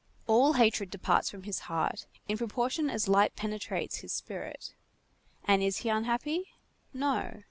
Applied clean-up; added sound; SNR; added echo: none; none; none; none.